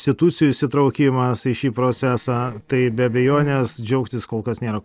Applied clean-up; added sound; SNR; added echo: neural separator model SepFormer DNS4.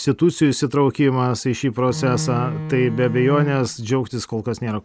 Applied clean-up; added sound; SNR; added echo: none; Bowed string instrument; 7 dB; none.